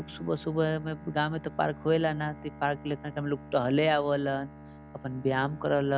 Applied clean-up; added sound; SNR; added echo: none; Bowed string instrument; 17 dB; none.